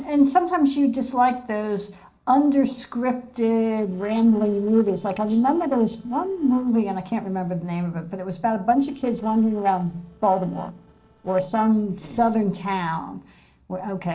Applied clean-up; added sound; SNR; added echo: neural separator model SepFormer DNS4.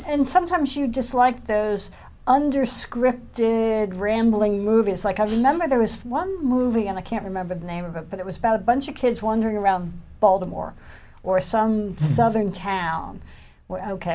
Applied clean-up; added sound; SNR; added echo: none; none; none; none.